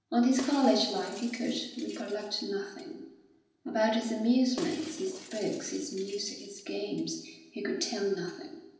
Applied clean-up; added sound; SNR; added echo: neural separator model SepFormer DNS4.